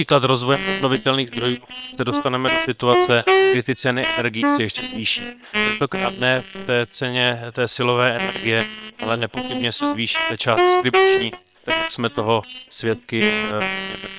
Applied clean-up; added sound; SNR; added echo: neural separator model SepFormer WHAM!.